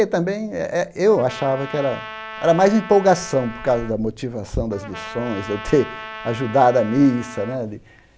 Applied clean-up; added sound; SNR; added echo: none; Trumpet; 15 dB; none.